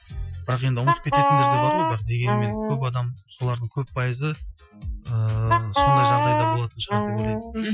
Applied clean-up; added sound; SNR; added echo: classical method Wiener filter.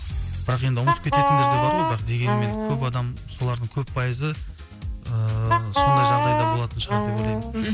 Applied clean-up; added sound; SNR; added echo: none; Wind instrument, woodwind instrument; -2 dB; none.